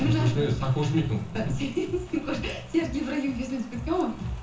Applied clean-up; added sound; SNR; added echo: none; Rain; 15 dB; reverberation time 0.6 s.